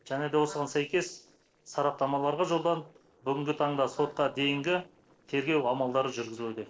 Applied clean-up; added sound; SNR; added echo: neural separator model SepFormer DNS4.